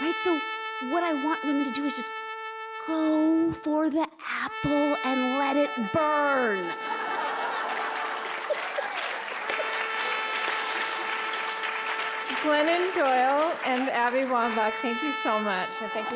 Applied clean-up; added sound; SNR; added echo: none; Trumpet; 7 dB; none.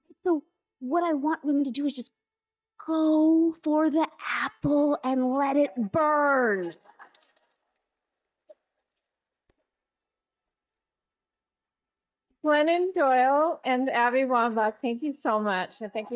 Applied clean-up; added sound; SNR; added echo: neural mask model DeepFilterNet 3.